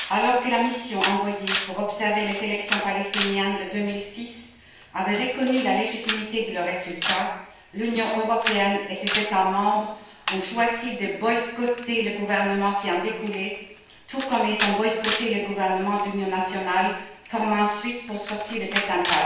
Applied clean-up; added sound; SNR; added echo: none; Camera; 6 dB; reverberation time 0.7 s.